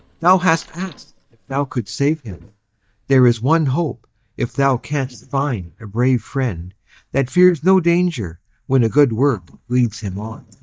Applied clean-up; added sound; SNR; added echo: neural mask model DeepFilterNet 3.